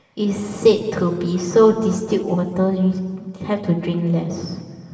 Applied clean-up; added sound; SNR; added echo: none; none; none; reverberation time 2.0 s.